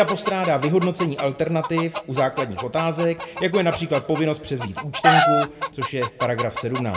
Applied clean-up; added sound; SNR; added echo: none; Chicken, rooster; 3 dB; reverberation time 1.1 s.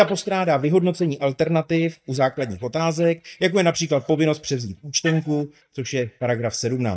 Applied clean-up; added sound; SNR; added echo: neural mask model DeepFilterNet 3.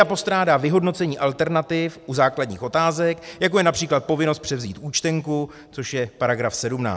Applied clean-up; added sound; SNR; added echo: none; none; none; none.